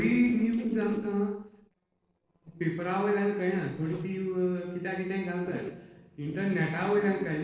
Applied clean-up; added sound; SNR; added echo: neural separator model SepFormer DNS4.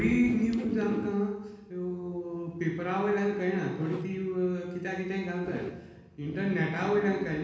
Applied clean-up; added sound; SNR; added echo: none; Zipper (clothing); 13 dB; reverberation time 1.1 s.